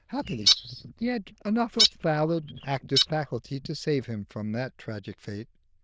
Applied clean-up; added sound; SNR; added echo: neural diffusion model UNIVERSE++.